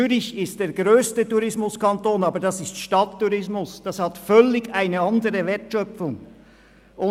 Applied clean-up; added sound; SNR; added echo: none; none; none; none.